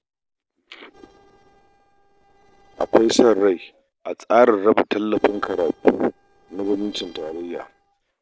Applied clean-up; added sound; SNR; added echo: neural separator model SepFormer DNS4.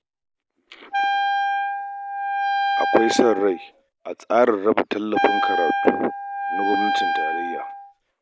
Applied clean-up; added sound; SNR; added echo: none; Wind instrument, woodwind instrument; -1 dB; none.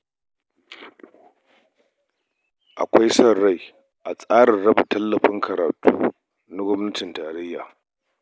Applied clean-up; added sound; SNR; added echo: none; none; none; none.